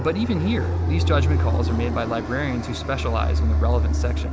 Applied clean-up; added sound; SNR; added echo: none; Fixed-wing aircraft, airplane; -4 dB; none.